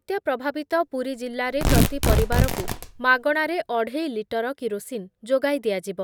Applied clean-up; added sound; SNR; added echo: none; Tearing; -2 dB; none.